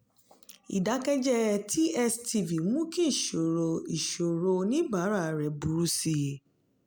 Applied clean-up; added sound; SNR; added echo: none; none; none; none.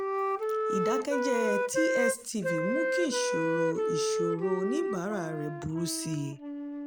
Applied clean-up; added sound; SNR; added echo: none; Wind instrument, woodwind instrument; -2 dB; none.